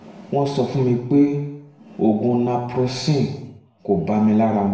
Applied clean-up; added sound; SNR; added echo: none; none; none; reverberation time 0.8 s.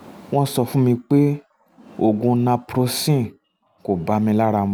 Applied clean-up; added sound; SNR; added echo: none; none; none; none.